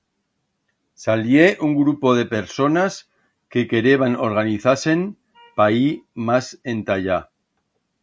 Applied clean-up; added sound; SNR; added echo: none; none; none; none.